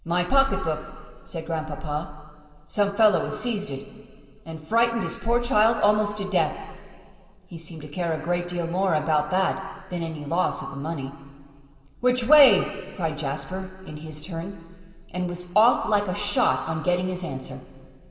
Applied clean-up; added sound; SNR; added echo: none; none; none; reverberation time 2.9 s.